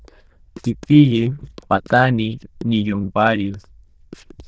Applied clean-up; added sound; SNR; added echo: neural diffusion model UNIVERSE++.